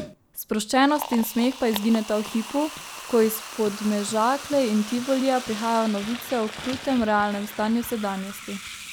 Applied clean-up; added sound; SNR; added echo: none; Liquid; 13 dB; none.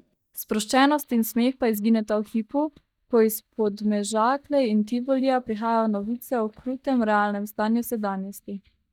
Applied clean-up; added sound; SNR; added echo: neural mask model DeepFilterNet 3.